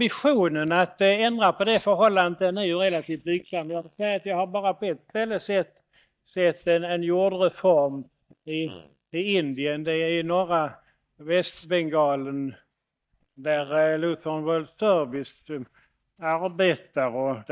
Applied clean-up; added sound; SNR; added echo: neural mask model DeepFilterNet 3.